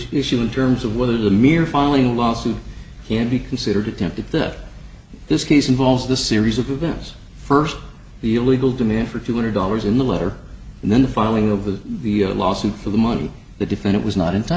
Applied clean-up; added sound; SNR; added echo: none; none; none; none.